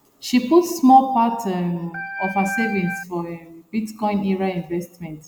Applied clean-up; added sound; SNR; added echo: none; Organ; 7 dB; none.